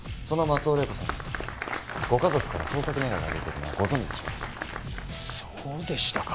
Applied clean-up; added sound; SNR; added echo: none; Applause; 8 dB; none.